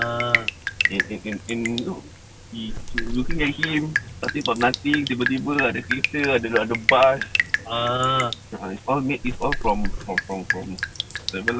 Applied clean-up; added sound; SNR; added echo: none; Drip; 3 dB; none.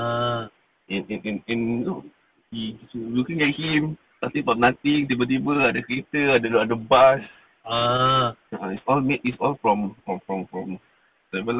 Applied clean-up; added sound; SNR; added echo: none; none; none; none.